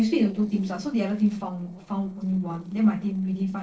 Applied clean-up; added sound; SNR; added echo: neural separator model SepFormer DNS4.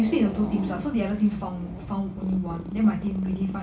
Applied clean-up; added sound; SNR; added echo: none; Zipper (clothing); 15 dB; reverberation time 0.4 s.